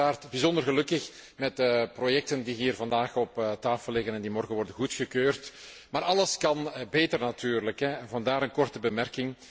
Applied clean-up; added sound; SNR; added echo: none; none; none; none.